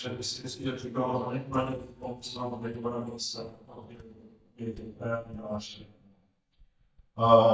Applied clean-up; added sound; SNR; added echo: neural mask model DeepFilterNet 3.